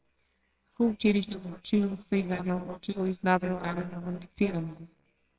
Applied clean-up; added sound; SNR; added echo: neural separator model SepFormer WHAMR!.